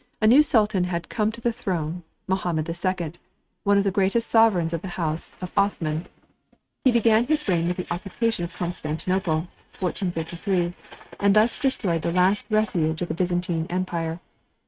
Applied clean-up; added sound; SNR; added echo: neural mask model RNNoise.